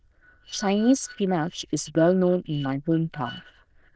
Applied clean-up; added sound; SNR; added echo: neural diffusion model UNIVERSE++.